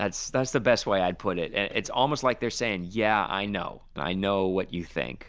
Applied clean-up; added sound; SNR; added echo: none; none; none; none.